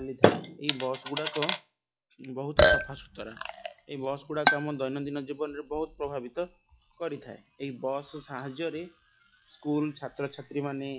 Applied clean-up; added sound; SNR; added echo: classical method log-MMSE.